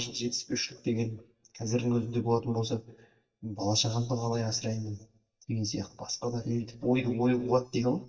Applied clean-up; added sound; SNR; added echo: neural mask model DeepFilterNet 3.